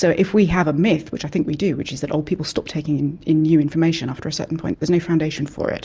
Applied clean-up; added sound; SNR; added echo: none; none; none; none.